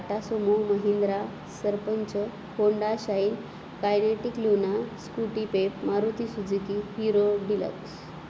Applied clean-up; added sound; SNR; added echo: none; none; none; none.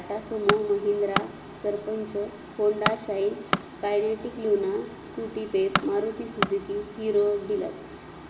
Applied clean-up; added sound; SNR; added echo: none; Tools; 5 dB; reverberation time 2.6 s.